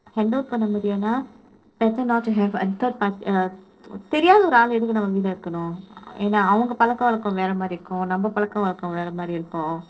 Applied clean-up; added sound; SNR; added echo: neural separator model SepFormer DNS4.